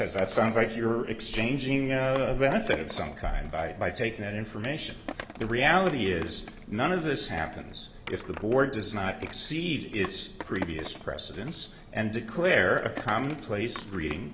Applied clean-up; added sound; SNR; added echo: none; Skateboard; 16 dB; none.